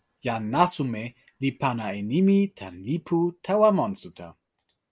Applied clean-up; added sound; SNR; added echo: none; none; none; none.